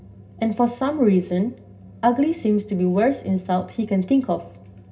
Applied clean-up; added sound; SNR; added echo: none; none; none; reverberation time 0.4 s.